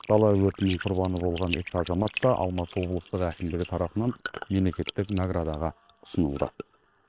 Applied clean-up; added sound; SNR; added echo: neural separator model SepFormer WHAM!.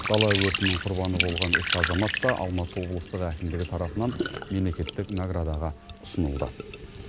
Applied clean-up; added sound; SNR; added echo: none; Trickle, dribble / Sink (filling or washing); 4 dB; none.